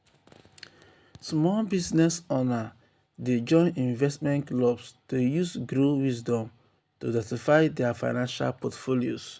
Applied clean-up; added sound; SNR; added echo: none; none; none; none.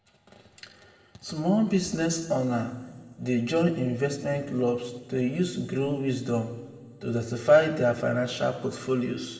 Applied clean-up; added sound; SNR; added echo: none; none; none; reverberation time 1.7 s.